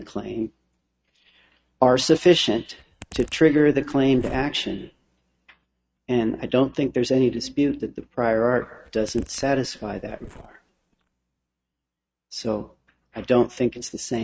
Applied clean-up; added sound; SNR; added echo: neural mask model RNNoise.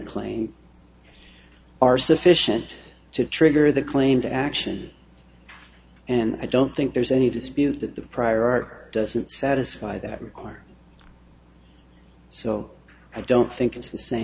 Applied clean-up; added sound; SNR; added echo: none; none; none; none.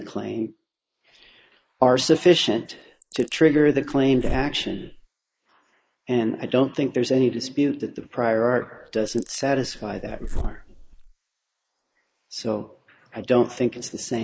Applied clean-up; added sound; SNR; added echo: neural mask model Resemble Enhance denoiser.